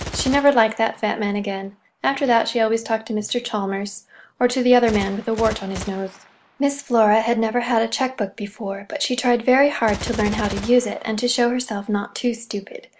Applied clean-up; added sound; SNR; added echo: none; Gunshot, gunfire; 17 dB; none.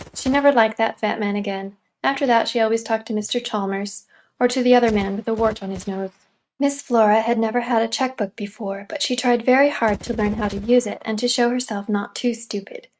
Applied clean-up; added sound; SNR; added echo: neural mask model RNNoise.